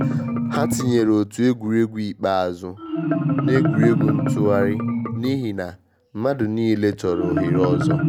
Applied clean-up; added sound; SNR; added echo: none; Marimba, xylophone; 1 dB; none.